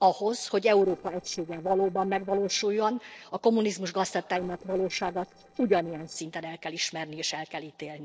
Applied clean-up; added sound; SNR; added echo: neural separator model SepFormer DNS4.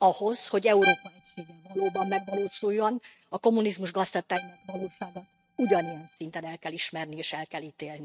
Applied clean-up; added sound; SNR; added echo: neural mask model RNNoise.